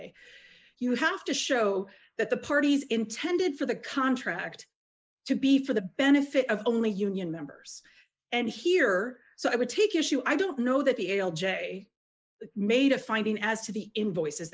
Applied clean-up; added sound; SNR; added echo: neural mask model Resemble Enhance denoiser.